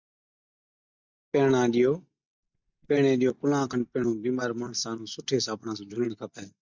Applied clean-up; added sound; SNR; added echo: neural mask model DeepFilterNet 3.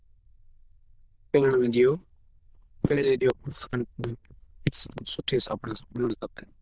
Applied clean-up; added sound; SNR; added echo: neural diffusion model UNIVERSE++.